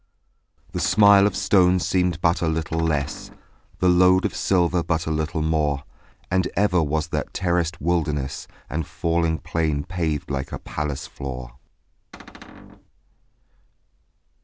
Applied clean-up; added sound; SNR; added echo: none; Cupboard open or close; 17 dB; none.